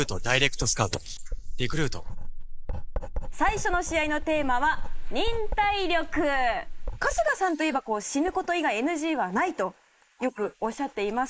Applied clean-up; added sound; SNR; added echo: neural mask model Resemble Enhance denoiser.